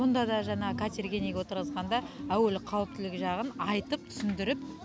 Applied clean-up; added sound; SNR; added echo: none; none; none; none.